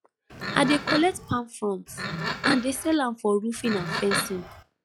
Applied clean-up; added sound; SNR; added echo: classical method log-MMSE.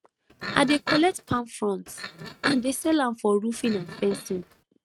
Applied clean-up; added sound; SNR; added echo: neural mask model RNNoise.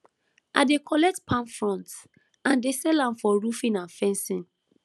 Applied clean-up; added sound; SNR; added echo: none; none; none; none.